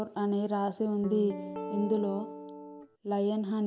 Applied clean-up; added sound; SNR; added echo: none; Guitar; 9 dB; none.